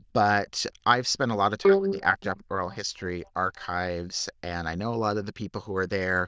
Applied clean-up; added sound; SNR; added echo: neural diffusion model UNIVERSE++.